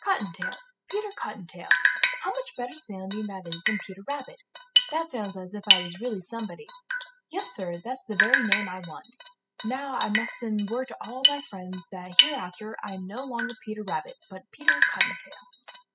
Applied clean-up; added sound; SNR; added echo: classical method spectral subtraction.